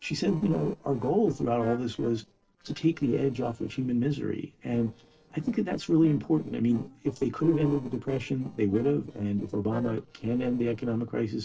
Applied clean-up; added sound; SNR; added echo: neural separator model SepFormer DNS4.